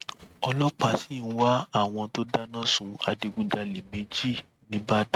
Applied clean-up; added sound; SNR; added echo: neural mask model RNNoise.